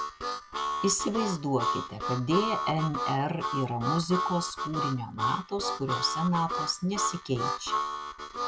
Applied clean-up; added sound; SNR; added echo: none; Harmonica; 2 dB; none.